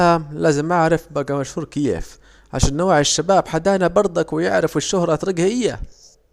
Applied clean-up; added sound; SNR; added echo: none; none; none; none.